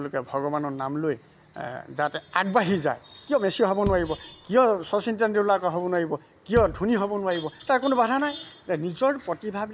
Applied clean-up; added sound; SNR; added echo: none; Bass drum; 12 dB; none.